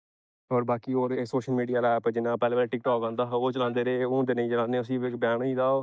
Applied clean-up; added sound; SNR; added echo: neural mask model DeepFilterNet 3.